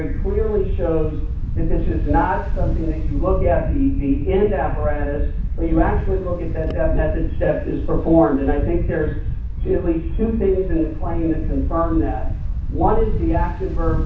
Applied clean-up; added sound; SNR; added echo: none; Wind; -1 dB; reverberation time 0.7 s.